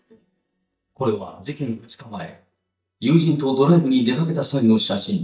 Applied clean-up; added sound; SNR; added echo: neural mask model DeepFilterNet 3.